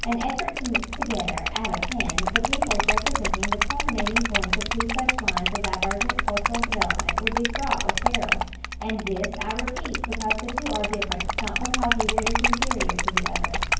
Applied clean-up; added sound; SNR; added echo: none; Liquid; -4 dB; reverberation time 0.9 s.